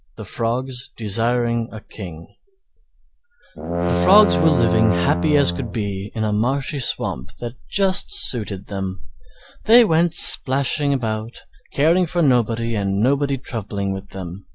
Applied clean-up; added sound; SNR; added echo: none; Brass instrument; 2 dB; none.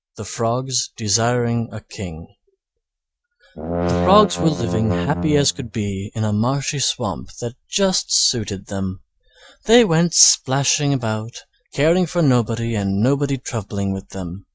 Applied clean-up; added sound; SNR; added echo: neural mask model RNNoise.